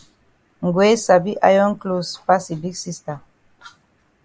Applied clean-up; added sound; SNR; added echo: none; none; none; none.